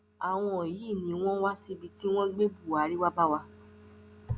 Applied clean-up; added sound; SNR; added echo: none; none; none; none.